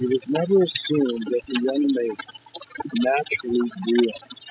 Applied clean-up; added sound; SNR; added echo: classical method spectral subtraction.